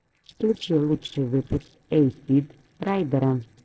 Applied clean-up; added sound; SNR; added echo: neural separator model SepFormer DNS4.